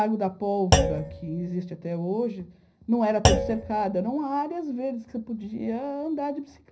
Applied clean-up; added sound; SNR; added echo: none; Thump, thud; 1 dB; reverberation time 0.5 s.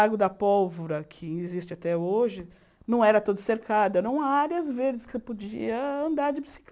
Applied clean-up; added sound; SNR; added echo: none; none; none; none.